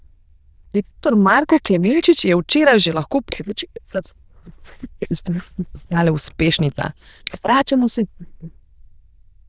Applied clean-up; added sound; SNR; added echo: neural diffusion model UNIVERSE++.